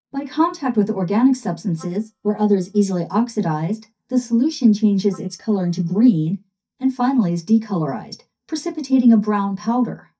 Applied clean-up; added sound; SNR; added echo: neural mask model DeepFilterNet 3.